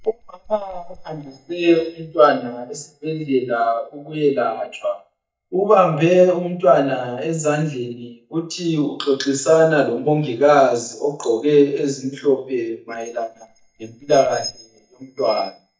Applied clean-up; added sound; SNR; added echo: neural mask model DeepFilterNet 3.